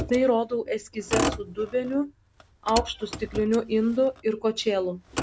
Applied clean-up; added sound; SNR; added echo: none; Motor vehicle (road); 8 dB; none.